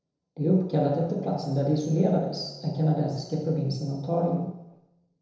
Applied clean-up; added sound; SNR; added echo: neural separator model SepFormer DNS4.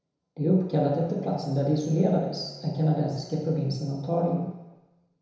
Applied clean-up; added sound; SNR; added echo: none; Bowed string instrument; 19 dB; reverberation time 1.0 s.